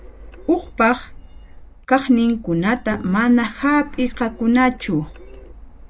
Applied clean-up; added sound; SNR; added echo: none; Bowed string instrument + Printer; 17 dB; none.